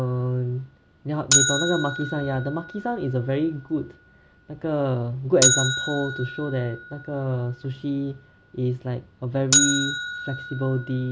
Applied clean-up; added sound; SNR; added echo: none; Bell; 2 dB; none.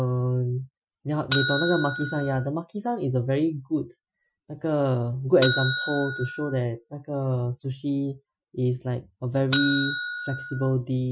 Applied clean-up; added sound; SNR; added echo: classical method Wiener filter.